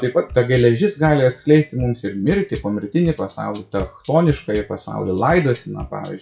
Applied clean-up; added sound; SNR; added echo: classical method WPE with log-MMSE.